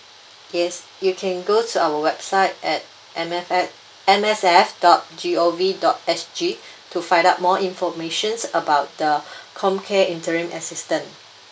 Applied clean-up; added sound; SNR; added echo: none; none; none; none.